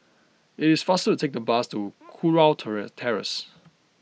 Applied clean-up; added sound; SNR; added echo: none; none; none; none.